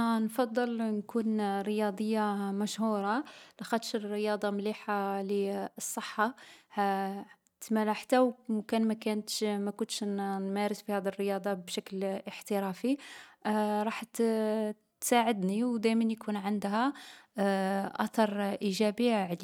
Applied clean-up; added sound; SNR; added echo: none; none; none; none.